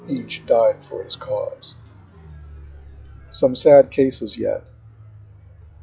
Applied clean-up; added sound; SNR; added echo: classical method log-MMSE.